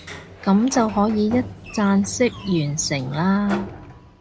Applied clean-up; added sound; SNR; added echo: none; Sliding door; 14 dB; none.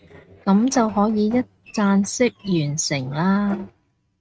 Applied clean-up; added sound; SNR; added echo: neural mask model RNNoise.